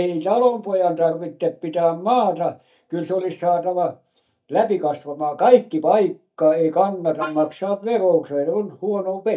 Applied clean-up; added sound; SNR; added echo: neural mask model DeepFilterNet 3.